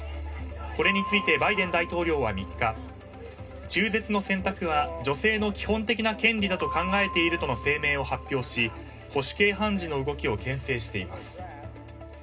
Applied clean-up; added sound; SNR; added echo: none; Percussion; 11 dB; reverberation time 0.2 s.